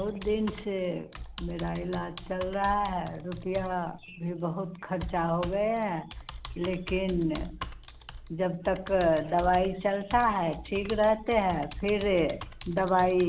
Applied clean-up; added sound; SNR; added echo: none; Computer keyboard; 13 dB; none.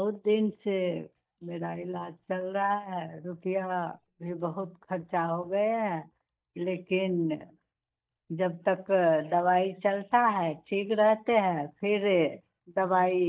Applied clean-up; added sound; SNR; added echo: neural mask model DeepFilterNet 3.